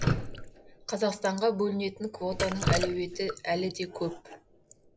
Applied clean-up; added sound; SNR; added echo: none; Drip; 3 dB; none.